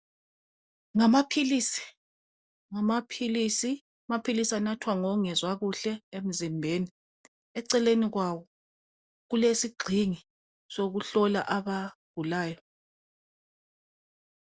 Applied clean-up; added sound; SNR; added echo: none; none; none; none.